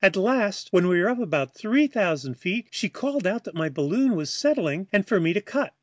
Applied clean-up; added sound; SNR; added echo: none; none; none; none.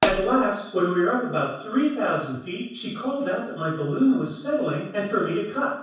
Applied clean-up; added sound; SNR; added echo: none; Hi-hat; -2 dB; reverberation time 0.7 s.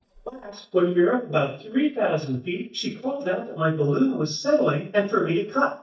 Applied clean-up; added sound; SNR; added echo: neural mask model DeepFilterNet 3.